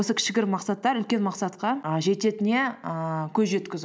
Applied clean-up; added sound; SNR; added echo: none; none; none; none.